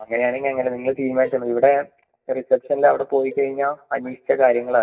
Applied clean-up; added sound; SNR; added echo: neural mask model DeepFilterNet 3.